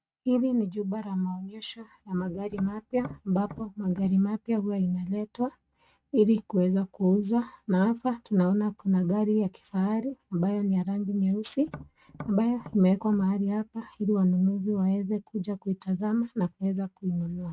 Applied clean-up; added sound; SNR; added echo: neural mask model RNNoise.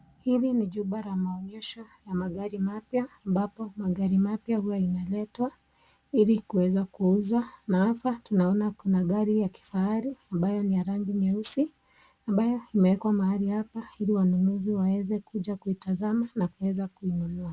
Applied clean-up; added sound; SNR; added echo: none; none; none; none.